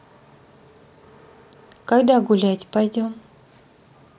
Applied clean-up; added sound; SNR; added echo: none; none; none; none.